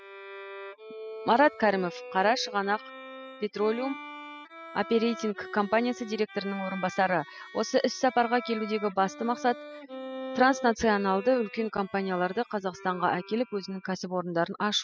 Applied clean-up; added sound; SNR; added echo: classical method spectral subtraction.